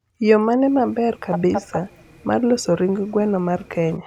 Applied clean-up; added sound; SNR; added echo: none; Fowl; 15 dB; none.